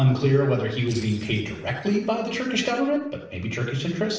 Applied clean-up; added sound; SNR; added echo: neural separator model SepFormer DNS4.